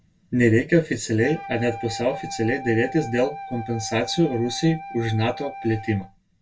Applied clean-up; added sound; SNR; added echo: none; Wind instrument, woodwind instrument; 13 dB; reverberation time 0.1 s.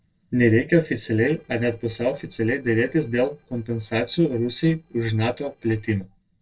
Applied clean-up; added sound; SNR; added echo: neural separator model SepFormer DNS4.